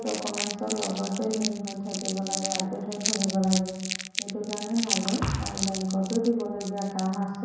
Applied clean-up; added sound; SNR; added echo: none; Crumpling, crinkling; 6 dB; reverberation time 1.1 s.